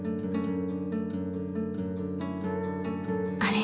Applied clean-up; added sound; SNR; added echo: none; none; none; none.